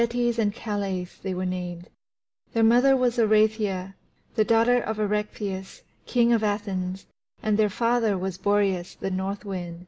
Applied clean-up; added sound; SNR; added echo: none; none; none; none.